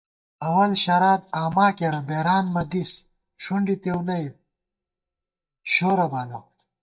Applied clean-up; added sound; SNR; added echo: neural mask model DeepFilterNet 3.